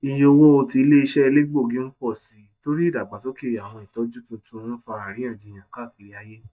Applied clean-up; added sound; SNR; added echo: neural mask model DeepFilterNet 3.